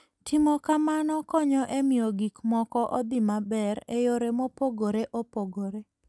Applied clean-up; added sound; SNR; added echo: none; none; none; none.